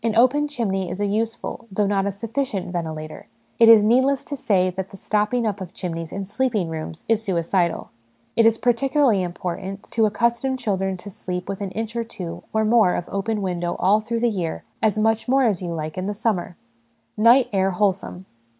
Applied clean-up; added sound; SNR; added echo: none; none; none; none.